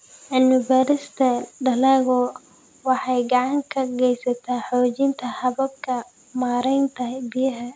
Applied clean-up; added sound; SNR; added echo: none; none; none; none.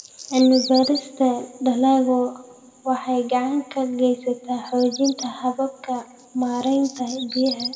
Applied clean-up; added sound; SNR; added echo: none; Bird vocalization, bird call, bird song; 15 dB; reverberation time 1.2 s.